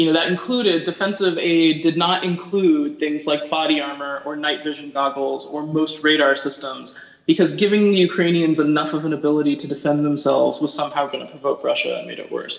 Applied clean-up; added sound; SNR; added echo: none; none; none; reverberation time 1.0 s.